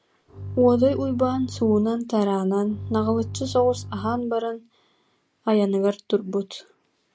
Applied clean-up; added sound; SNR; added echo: none; Bowed string instrument; 11 dB; none.